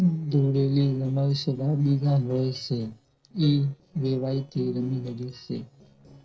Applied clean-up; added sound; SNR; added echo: neural separator model SepFormer DNS4.